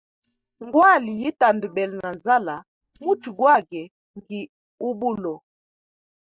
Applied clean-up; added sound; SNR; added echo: neural mask model DeepFilterNet 3.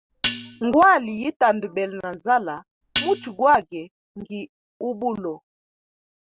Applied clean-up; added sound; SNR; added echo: none; Dishes, pots, and pans; 3 dB; none.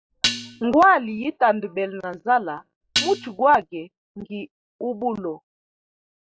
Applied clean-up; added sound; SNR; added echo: classical method log-MMSE.